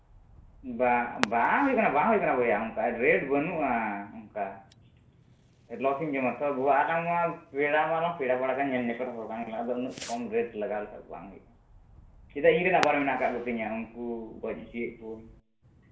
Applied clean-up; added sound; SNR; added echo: none; Fireworks; 17 dB; reverberation time 0.5 s.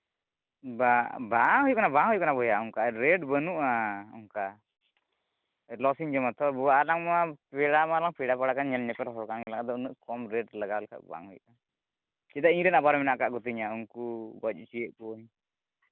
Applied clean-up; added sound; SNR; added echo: none; none; none; none.